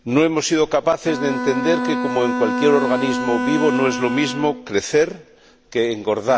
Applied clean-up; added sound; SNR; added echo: none; Bowed string instrument; 5 dB; none.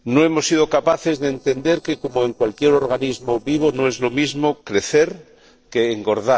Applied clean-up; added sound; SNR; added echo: neural separator model SepFormer DNS4.